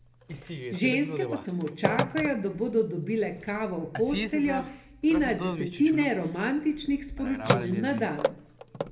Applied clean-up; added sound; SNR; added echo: none; Telephone; 6 dB; reverberation time 0.3 s.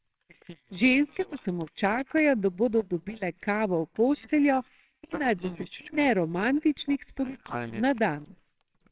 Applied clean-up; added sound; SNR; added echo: neural separator model SepFormer WHAMR!.